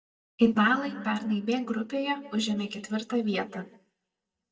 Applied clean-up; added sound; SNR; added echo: neural mask model DeepFilterNet 3.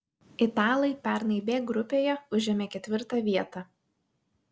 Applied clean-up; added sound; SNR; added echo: none; none; none; none.